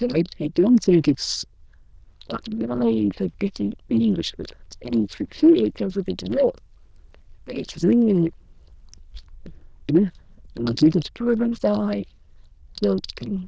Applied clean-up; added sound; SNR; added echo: neural diffusion model UNIVERSE++.